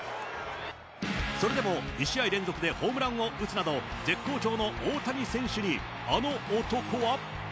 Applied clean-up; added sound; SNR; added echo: none; none; none; none.